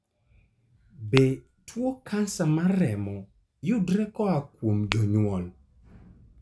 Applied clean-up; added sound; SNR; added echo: none; Tap / Glass; 14 dB; none.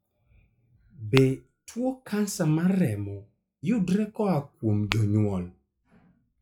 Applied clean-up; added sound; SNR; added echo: classical method log-MMSE.